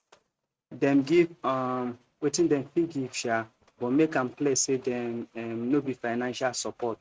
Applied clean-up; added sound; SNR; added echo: neural mask model RNNoise.